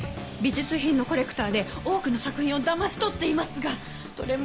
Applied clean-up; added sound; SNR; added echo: none; Livestock, farm animals, working animals + Tabla; 19 dB; none.